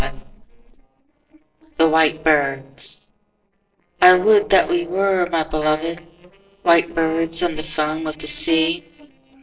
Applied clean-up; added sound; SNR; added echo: neural separator model SepFormer DNS4.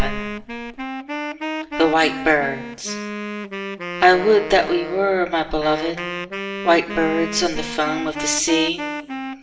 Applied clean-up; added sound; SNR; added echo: none; Wind instrument, woodwind instrument; 8 dB; reverberation time 0.8 s.